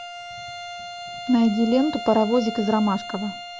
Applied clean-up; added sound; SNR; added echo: none; Bowed string instrument; 11 dB; none.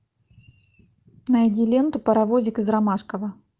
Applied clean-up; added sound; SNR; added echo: none; none; none; none.